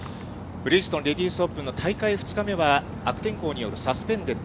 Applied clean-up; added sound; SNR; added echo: none; none; none; none.